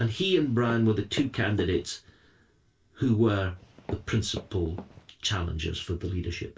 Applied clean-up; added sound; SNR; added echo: none; Walk, footsteps; 15 dB; reverberation time 0.2 s.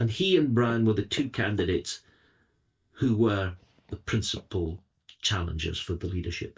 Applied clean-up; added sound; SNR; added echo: neural mask model DeepFilterNet 3.